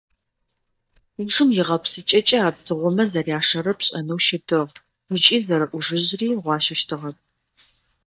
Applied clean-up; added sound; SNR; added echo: neural mask model DeepFilterNet 3.